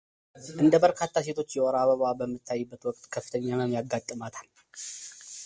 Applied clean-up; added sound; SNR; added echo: none; none; none; none.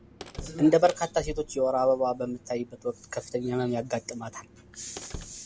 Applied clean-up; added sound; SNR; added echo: none; Slam; 18 dB; none.